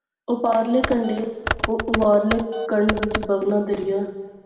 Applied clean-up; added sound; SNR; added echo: none; Computer keyboard; 5 dB; reverberation time 1.9 s.